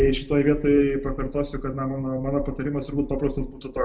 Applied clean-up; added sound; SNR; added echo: none; none; none; reverberation time 0.7 s.